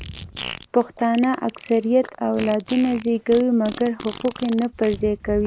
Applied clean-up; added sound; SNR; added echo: none; Fart; 15 dB; none.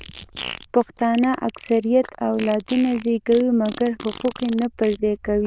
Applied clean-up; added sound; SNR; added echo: neural diffusion model UNIVERSE++.